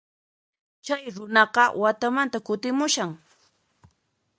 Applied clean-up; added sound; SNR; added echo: none; none; none; none.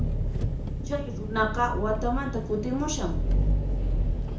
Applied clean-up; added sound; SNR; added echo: none; Engine; -4 dB; reverberation time 0.6 s.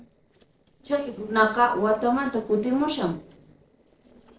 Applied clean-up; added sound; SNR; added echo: neural separator model SepFormer DNS4.